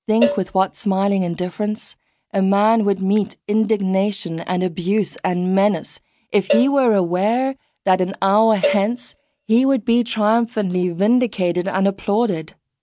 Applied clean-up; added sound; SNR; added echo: none; Cowbell; 9 dB; none.